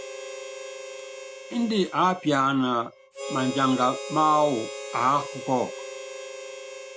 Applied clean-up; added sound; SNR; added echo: none; Harmonica; 11 dB; none.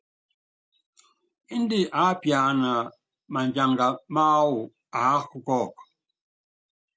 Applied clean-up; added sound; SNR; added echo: none; none; none; none.